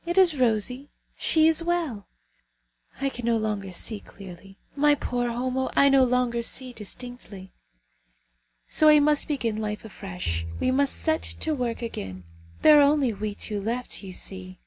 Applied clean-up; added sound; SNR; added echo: none; Bowed string instrument; 12 dB; none.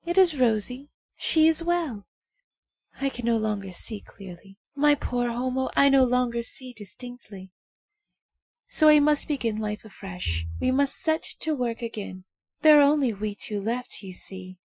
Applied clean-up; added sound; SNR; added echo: classical method Wiener filter.